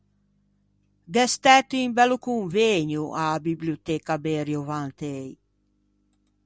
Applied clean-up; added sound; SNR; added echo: none; none; none; none.